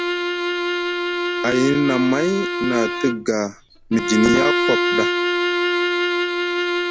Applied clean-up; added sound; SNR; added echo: none; Bowed string instrument; -1 dB; none.